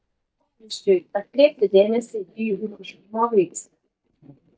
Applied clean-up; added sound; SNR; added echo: neural mask model DeepFilterNet 3.